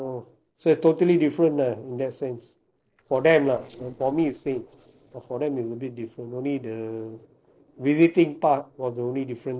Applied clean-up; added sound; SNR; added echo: neural separator model SepFormer DNS4.